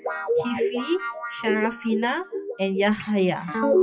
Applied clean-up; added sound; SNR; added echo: classical method WPE with log-MMSE.